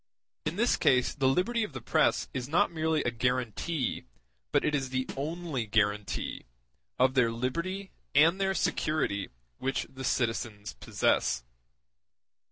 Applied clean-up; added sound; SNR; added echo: neural separator model SepFormer DNS4.